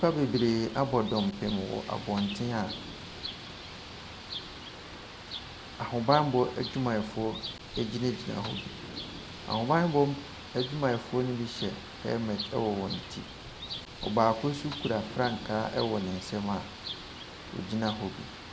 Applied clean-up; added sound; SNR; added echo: none; Bird; 10 dB; none.